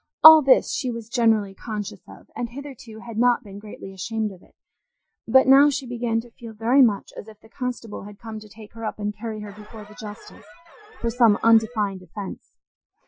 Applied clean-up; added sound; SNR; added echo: classical method Wiener filter.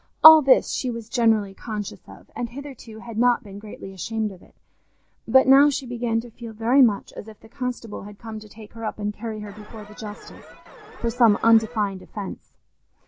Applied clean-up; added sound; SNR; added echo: none; Alarm; 19 dB; none.